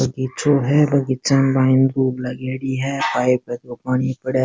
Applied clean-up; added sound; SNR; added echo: none; none; none; none.